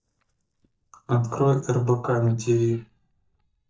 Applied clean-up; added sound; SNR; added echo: neural mask model DeepFilterNet 3.